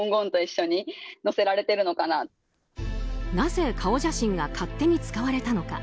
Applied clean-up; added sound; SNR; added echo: none; none; none; none.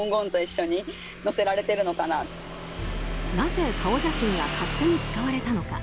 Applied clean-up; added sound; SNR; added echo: none; Motorcycle / Engine; 8 dB; none.